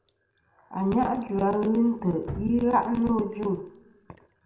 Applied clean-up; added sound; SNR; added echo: none; Drip; 19 dB; reverberation time 0.6 s.